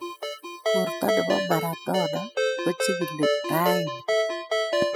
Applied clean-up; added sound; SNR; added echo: classical method spectral subtraction.